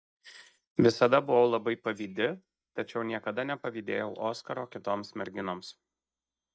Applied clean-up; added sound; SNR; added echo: neural mask model DeepFilterNet 3.